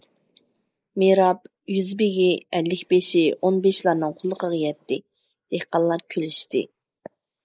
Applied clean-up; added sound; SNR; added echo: neural mask model Resemble Enhance denoiser.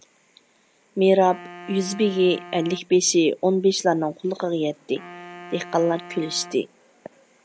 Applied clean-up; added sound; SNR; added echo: none; Wind instrument, woodwind instrument; 20 dB; none.